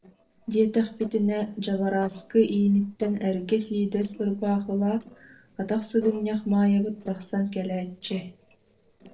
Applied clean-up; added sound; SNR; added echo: neural separator model SepFormer DNS4.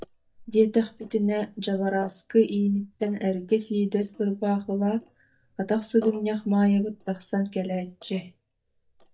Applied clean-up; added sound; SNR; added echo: neural mask model DeepFilterNet 3.